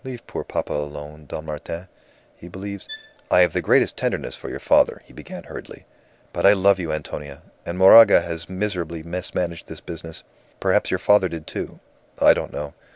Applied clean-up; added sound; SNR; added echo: none; Bowed string instrument; 19 dB; none.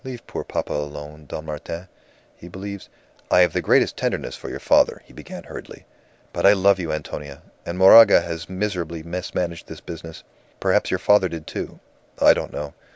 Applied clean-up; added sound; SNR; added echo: none; none; none; none.